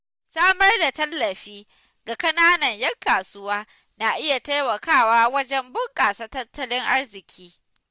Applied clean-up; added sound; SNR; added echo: none; none; none; none.